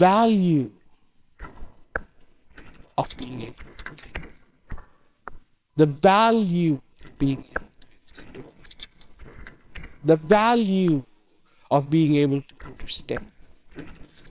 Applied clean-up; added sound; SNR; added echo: neural separator model SepFormer WHAMR!.